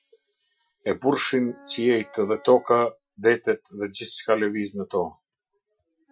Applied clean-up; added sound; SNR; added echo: classical method Wiener filter.